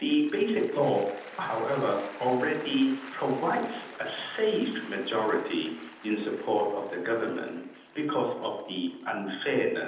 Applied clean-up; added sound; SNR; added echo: none; Applause / Cheering; 18 dB; reverberation time 0.9 s.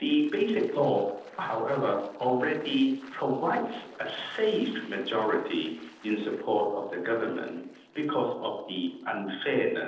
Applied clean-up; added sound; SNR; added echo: neural separator model SepFormer DNS4.